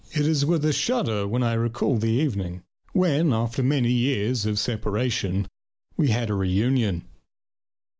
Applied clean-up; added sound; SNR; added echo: none; none; none; none.